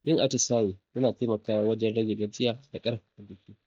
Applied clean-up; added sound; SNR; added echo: neural mask model DeepFilterNet 3.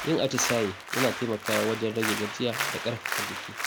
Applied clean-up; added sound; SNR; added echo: none; Applause; 3 dB; none.